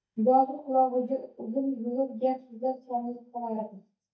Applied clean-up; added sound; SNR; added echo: neural mask model DeepFilterNet 3.